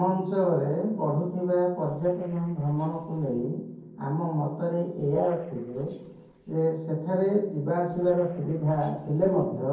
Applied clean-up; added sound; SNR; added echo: neural separator model SepFormer DNS4.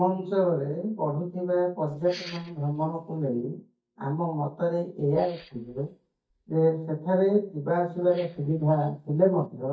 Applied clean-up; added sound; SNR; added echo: neural mask model DeepFilterNet 3.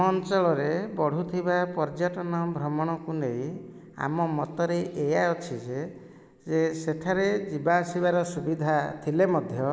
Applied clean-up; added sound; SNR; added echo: none; none; none; none.